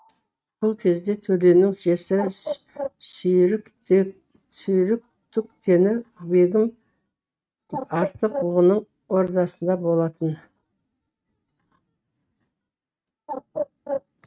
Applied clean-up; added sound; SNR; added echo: neural mask model RNNoise.